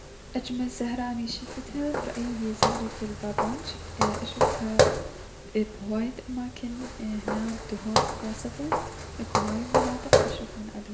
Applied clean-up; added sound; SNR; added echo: none; Walk, footsteps; -4 dB; reverberation time 0.5 s.